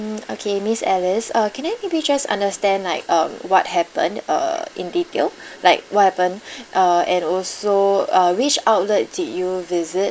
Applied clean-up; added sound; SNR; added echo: neural mask model Resemble Enhance denoiser.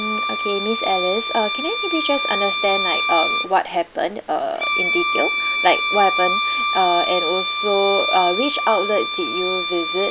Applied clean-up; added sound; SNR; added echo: none; Bowed string instrument; 1 dB; none.